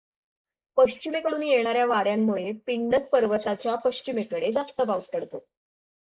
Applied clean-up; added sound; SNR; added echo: neural mask model Resemble Enhance denoiser.